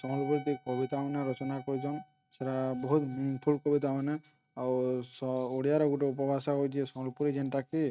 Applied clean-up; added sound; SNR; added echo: neural mask model RNNoise.